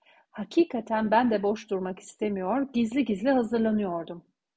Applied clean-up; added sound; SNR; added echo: none; none; none; none.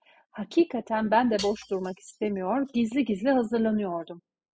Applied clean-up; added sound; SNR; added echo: classical method spectral subtraction.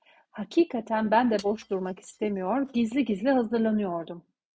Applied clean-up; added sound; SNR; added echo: neural mask model RNNoise.